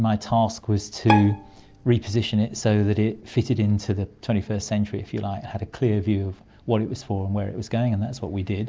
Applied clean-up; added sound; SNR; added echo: none; Bowed string instrument; 7 dB; none.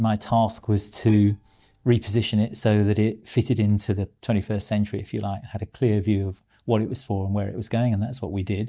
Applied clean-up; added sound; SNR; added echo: neural mask model DeepFilterNet 3.